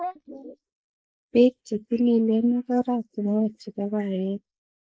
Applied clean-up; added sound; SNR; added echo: neural mask model Resemble Enhance denoiser.